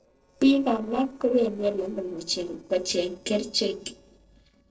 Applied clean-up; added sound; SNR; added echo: neural separator model SepFormer DNS4.